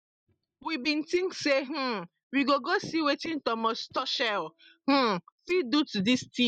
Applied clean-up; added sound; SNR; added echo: neural mask model DeepFilterNet 3.